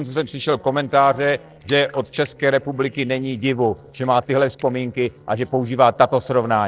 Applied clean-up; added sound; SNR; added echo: neural separator model SepFormer DNS4.